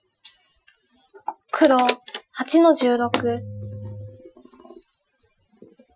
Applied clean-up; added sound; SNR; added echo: classical method Wiener filter.